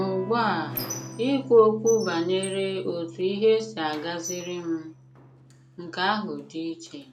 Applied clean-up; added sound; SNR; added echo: none; Electric guitar / Strum + Squeak; 14 dB; none.